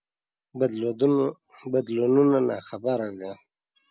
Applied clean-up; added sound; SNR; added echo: none; none; none; none.